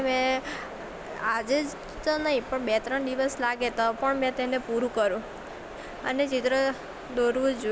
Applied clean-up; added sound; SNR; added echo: none; none; none; none.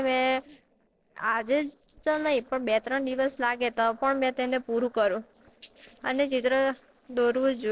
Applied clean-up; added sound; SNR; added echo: neural separator model SepFormer DNS4.